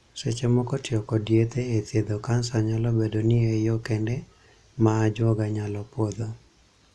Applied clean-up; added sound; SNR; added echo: none; none; none; none.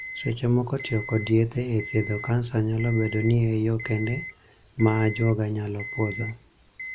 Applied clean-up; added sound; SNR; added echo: none; Alarm; 14 dB; none.